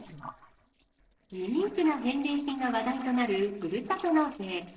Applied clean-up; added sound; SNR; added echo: neural separator model SepFormer DNS4.